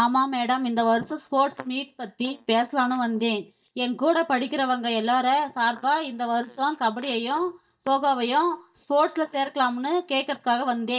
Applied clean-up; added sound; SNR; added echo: neural mask model DeepFilterNet 3.